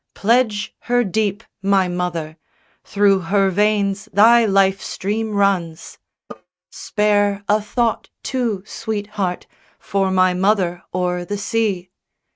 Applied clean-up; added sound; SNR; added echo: neural mask model RNNoise.